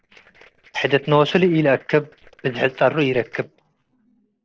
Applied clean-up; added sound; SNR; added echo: neural separator model SepFormer DNS4.